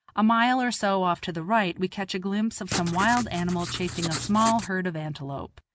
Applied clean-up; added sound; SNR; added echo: none; Writing; 8 dB; none.